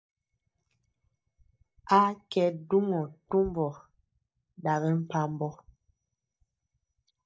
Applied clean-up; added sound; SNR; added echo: neural mask model DeepFilterNet 3.